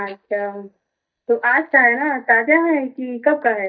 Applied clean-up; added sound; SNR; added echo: neural mask model DeepFilterNet 3.